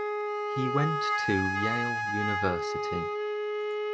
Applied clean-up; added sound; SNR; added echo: none; Wind instrument, woodwind instrument; -3 dB; none.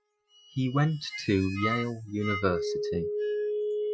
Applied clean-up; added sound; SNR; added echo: classical method Wiener filter.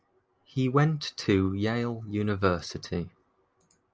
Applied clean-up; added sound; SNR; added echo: none; none; none; none.